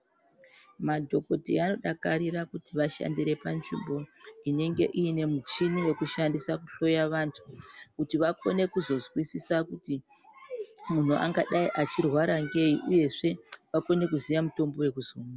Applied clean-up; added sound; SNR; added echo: none; none; none; none.